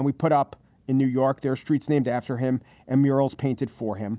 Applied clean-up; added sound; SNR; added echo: none; none; none; none.